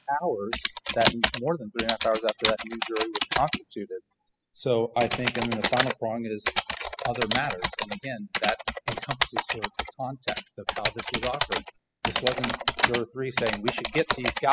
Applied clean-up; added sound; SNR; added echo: classical method spectral subtraction.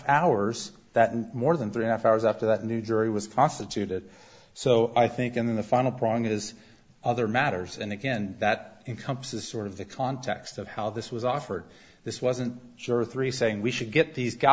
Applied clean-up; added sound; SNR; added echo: none; none; none; none.